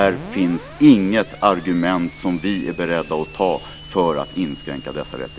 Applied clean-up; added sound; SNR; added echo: none; Screech; 20 dB; none.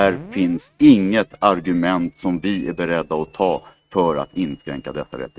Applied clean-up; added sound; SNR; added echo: neural mask model RNNoise.